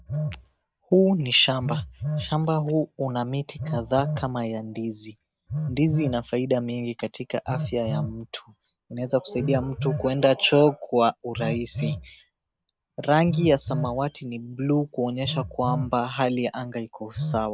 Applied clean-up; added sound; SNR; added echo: none; Telephone; 8 dB; none.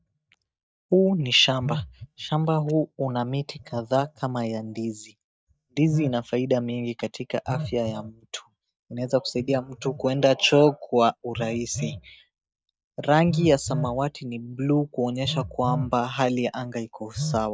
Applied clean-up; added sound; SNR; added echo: neural mask model DeepFilterNet 3.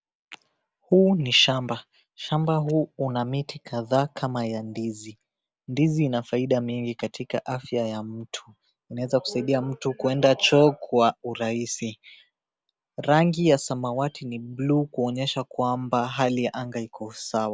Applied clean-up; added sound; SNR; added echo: none; none; none; none.